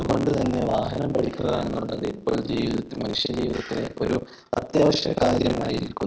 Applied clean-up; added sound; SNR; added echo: none; none; none; none.